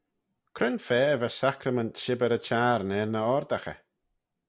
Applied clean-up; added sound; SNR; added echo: none; none; none; none.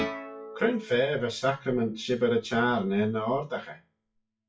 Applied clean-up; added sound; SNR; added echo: classical method WPE with log-MMSE.